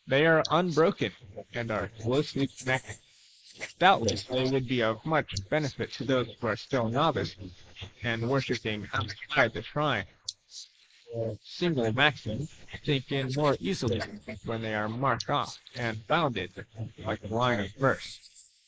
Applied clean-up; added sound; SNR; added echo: neural mask model Resemble Enhance denoiser.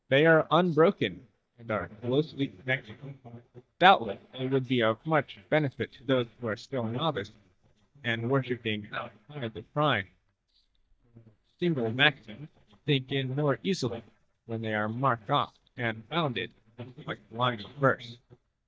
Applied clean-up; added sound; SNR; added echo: neural mask model DeepFilterNet 3.